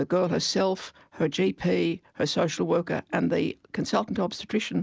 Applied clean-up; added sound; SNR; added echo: none; none; none; none.